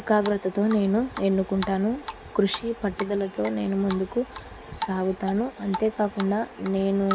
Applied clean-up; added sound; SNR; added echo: none; Drip; 14 dB; none.